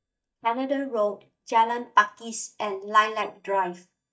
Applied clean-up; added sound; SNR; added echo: neural mask model DeepFilterNet 3.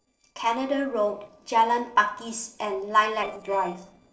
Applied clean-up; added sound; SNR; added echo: neural separator model SepFormer DNS4.